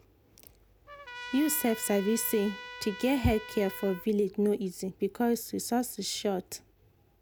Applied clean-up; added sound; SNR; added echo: none; Trumpet; 13 dB; none.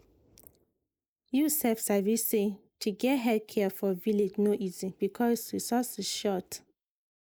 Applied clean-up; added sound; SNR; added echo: neural mask model Resemble Enhance denoiser.